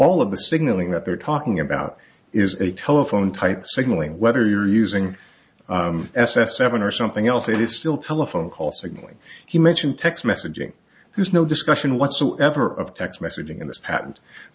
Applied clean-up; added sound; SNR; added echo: none; none; none; none.